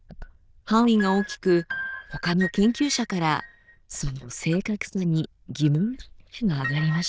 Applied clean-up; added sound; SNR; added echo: neural diffusion model UNIVERSE++.